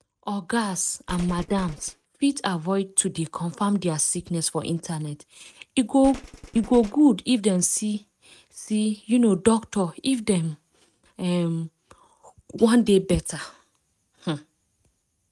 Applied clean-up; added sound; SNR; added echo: neural mask model RNNoise.